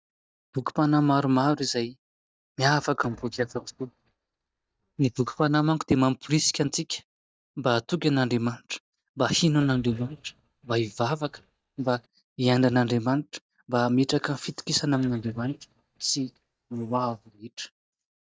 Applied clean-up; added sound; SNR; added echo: neural mask model DeepFilterNet 3.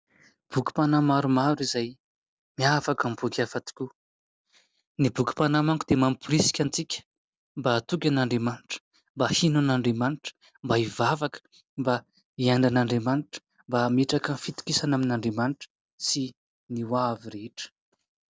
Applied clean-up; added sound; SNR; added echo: none; none; none; none.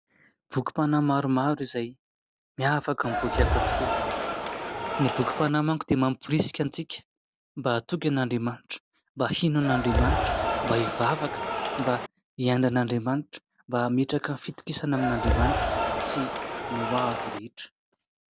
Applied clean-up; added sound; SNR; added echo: none; Cheering; 0 dB; none.